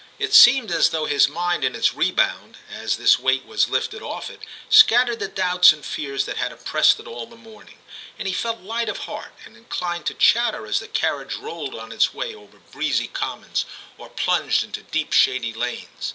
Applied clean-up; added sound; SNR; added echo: none; none; none; none.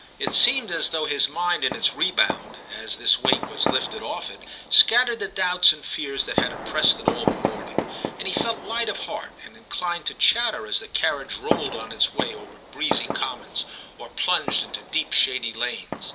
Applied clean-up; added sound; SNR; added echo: none; Fireworks; 7 dB; none.